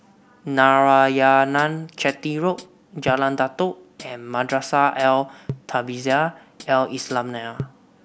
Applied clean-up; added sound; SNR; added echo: none; Hi-hat; 18 dB; none.